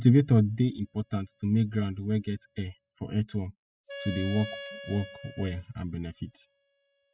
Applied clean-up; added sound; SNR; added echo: classical method spectral subtraction.